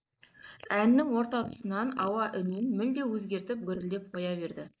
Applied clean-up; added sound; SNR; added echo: neural mask model Resemble Enhance denoiser.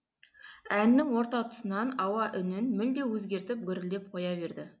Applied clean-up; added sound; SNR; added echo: none; none; none; none.